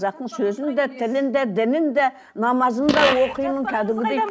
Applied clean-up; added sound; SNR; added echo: none; Fart; 5 dB; none.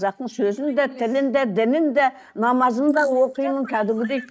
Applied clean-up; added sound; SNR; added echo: neural mask model Resemble Enhance denoiser.